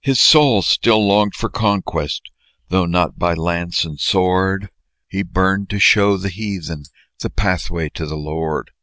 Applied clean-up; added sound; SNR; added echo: none; none; none; none.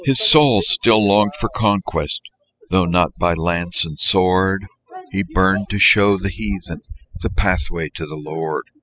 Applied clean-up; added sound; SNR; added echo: classical method spectral subtraction.